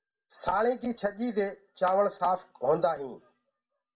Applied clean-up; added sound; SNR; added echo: none; none; none; reverberation time 0.3 s.